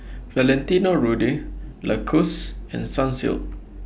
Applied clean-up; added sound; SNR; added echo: none; none; none; none.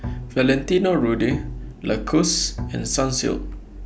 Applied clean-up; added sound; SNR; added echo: none; Bowed string instrument; 14 dB; none.